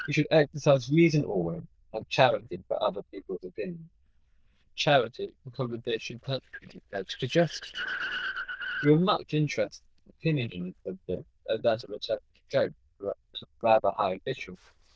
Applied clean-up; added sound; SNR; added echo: neural diffusion model UNIVERSE++.